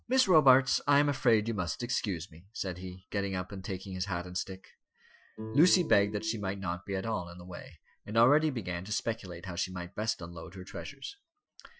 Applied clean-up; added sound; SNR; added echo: classical method Wiener filter.